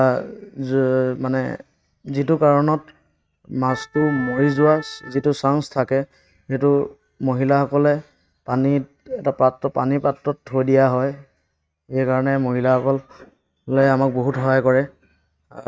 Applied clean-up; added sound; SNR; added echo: neural mask model RNNoise.